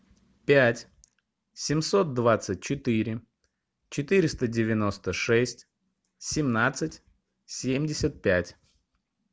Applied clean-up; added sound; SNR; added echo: none; none; none; none.